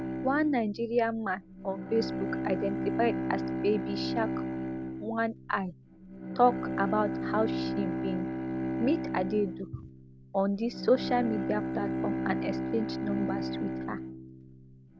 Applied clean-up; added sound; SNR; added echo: none; Bowed string instrument; 3 dB; none.